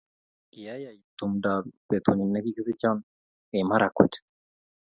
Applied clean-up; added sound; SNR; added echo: none; none; none; none.